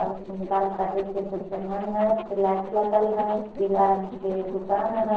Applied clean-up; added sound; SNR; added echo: neural separator model SepFormer DNS4.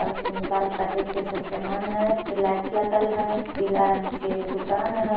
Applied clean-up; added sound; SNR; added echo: none; Zipper (clothing); 7 dB; reverberation time 0.7 s.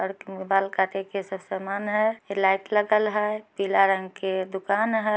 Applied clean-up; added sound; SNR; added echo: none; none; none; none.